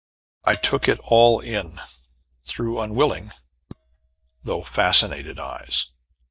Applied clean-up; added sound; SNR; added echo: neural mask model DeepFilterNet 3.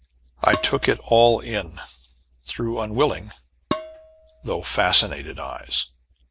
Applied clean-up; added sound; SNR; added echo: none; Dishes, pots, and pans; 9 dB; none.